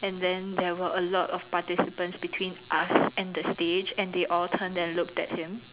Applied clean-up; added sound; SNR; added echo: none; none; none; none.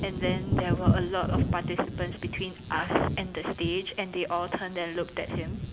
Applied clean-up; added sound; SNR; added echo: none; Thunder / Wind; 0 dB; none.